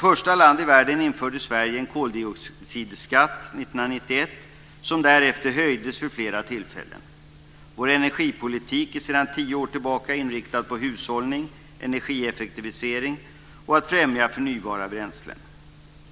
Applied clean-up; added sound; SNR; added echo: none; none; none; none.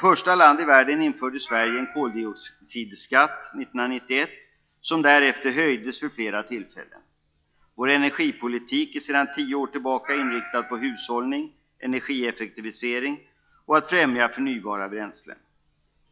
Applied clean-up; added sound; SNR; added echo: classical method log-MMSE.